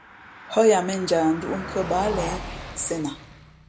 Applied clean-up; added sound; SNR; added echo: none; Car passing by; 11 dB; none.